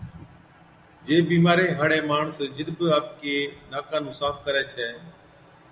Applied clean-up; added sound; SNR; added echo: none; none; none; reverberation time 2.1 s.